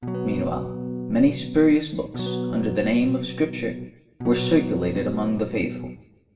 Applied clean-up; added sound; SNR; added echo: none; Electric guitar / Strum; 6 dB; reverberation time 0.7 s.